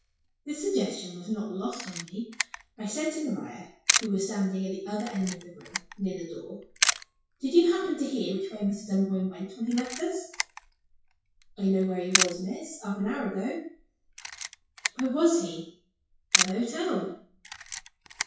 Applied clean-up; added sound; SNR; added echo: classical method WPE with log-MMSE.